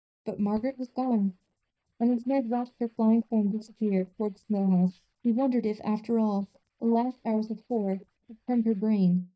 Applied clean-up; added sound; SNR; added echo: neural mask model DeepFilterNet 3.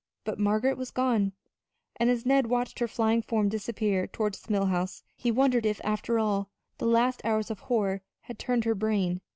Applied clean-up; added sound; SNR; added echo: none; none; none; none.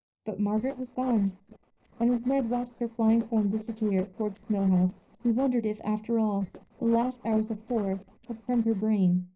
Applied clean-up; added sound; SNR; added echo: neural separator model SepFormer DNS4.